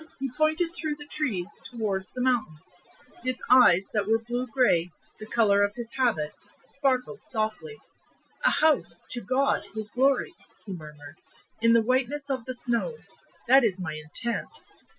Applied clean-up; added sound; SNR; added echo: classical method Wiener filter.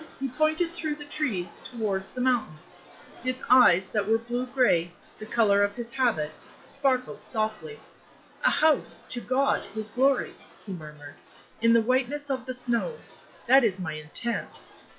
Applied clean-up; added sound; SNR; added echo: classical method log-MMSE.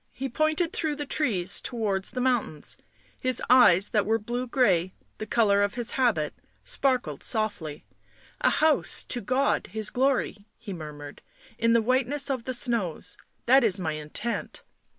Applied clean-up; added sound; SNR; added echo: none; none; none; none.